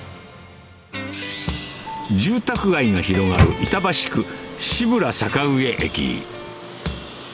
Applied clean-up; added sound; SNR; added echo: none; Microwave oven; -2 dB; none.